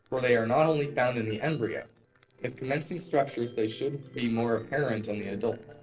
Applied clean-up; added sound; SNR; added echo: neural separator model SepFormer DNS4.